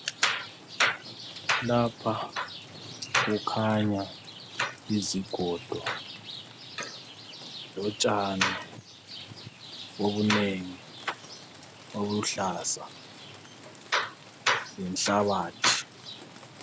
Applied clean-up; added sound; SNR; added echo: none; Rain; 14 dB; none.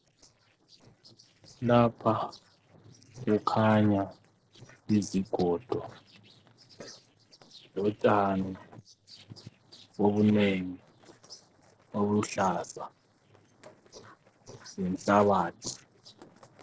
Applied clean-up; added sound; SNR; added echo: neural separator model SepFormer DNS4.